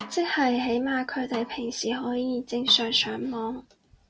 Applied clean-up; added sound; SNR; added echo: none; Snare drum + Chink, clink; 19 dB; none.